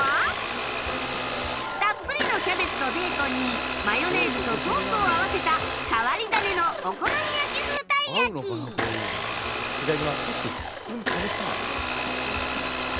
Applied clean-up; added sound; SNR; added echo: none; Domestic sounds, home sounds; 1 dB; none.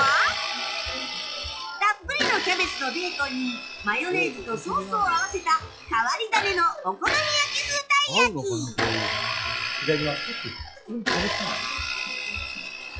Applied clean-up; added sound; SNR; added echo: classical method log-MMSE.